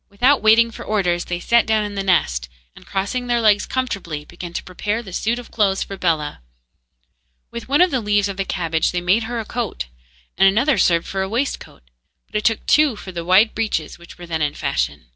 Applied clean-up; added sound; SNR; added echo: none; none; none; none.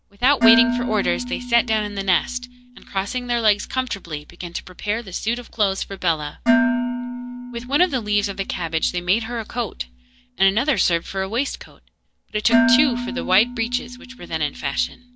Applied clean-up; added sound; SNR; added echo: none; Dishes, pots, and pans; 2 dB; none.